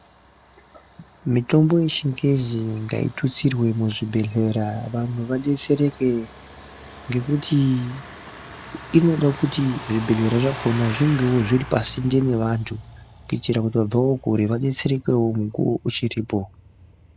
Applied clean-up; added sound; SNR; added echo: none; Truck; 17 dB; none.